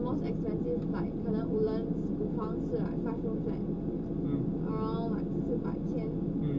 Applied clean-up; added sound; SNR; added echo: none; none; none; reverberation time 0.2 s.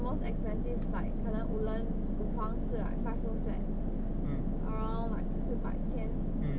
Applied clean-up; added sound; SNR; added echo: none; none; none; none.